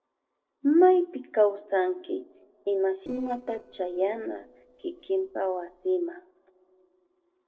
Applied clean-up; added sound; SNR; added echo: neural separator model SepFormer DNS4.